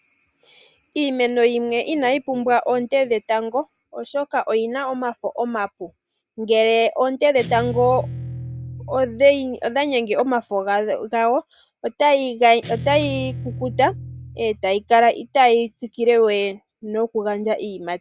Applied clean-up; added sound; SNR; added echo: none; Guitar; 12 dB; none.